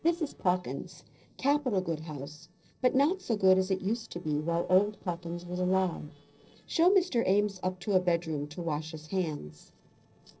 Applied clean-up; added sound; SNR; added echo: neural separator model SepFormer DNS4.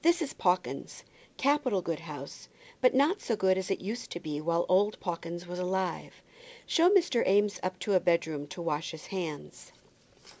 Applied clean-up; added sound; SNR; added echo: none; none; none; none.